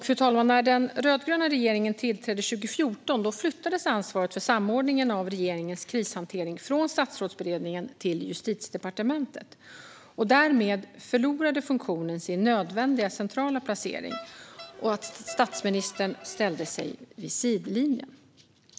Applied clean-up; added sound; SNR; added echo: none; Crowd; 17 dB; none.